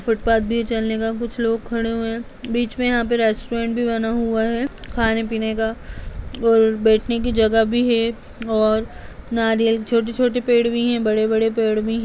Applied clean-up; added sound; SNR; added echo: none; none; none; none.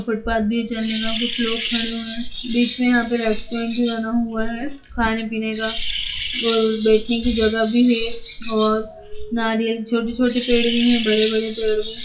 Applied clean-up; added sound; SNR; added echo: classical method WPE with log-MMSE.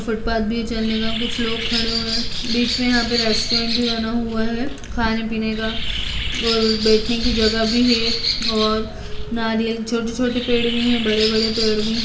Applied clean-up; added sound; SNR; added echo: none; Bird; 3 dB; reverberation time 1.9 s.